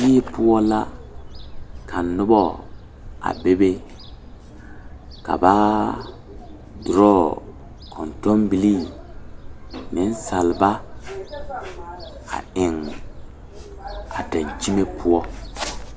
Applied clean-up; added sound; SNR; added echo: none; Gull, seagull / Fowl; 14 dB; none.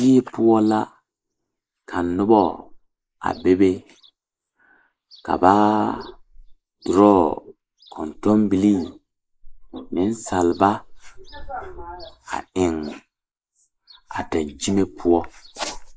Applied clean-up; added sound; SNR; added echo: neural mask model Resemble Enhance denoiser.